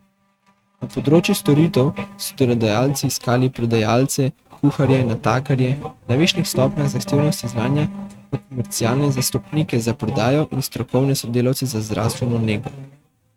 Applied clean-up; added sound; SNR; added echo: neural mask model RNNoise.